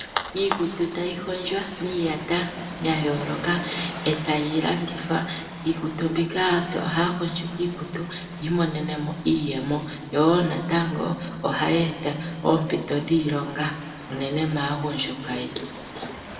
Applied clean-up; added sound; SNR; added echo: none; Waves, surf; 15 dB; reverberation time 1.9 s.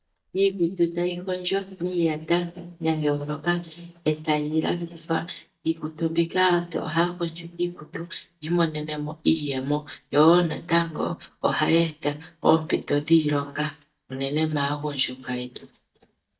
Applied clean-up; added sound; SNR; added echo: neural mask model DeepFilterNet 3.